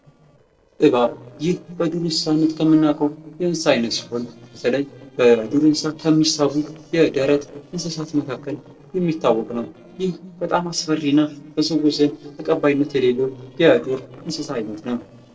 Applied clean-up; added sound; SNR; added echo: neural separator model SepFormer DNS4.